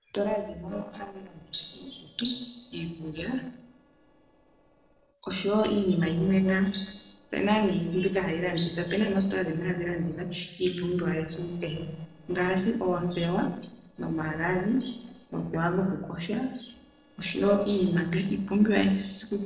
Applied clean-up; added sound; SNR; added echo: neural separator model SepFormer DNS4.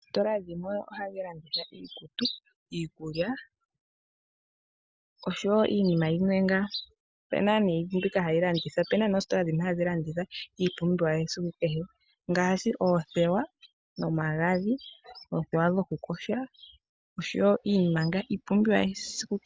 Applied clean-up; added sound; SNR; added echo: none; none; none; none.